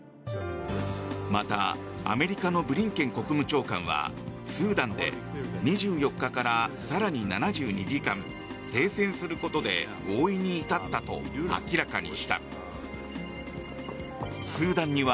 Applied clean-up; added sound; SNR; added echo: none; none; none; none.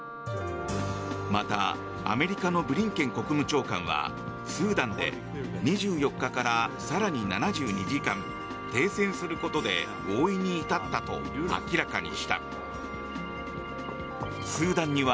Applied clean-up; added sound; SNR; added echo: none; Wind instrument, woodwind instrument; 11 dB; none.